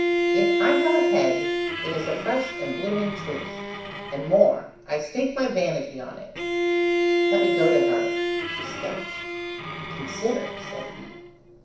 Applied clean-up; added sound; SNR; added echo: none; Bowed string instrument; -1 dB; reverberation time 0.7 s.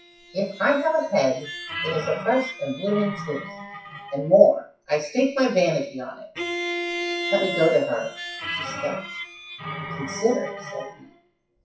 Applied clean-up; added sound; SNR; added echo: classical method WPE with log-MMSE.